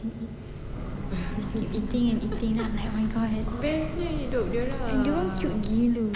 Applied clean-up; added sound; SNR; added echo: none; Train / Breathing; 4 dB; none.